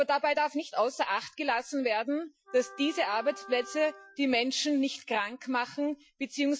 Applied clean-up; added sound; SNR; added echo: classical method Wiener filter.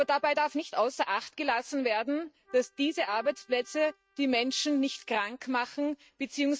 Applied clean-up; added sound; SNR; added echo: neural mask model RNNoise.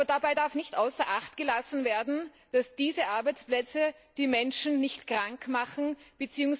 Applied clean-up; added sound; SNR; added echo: none; none; none; none.